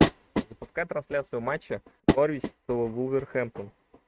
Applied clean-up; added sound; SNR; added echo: neural mask model RNNoise.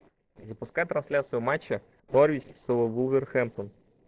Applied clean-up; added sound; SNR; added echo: neural separator model SepFormer DNS4.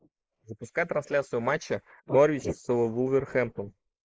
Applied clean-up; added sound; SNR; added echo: neural mask model Resemble Enhance denoiser.